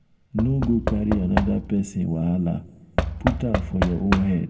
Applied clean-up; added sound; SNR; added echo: none; Knock / Wood; 4 dB; reverberation time 1.4 s.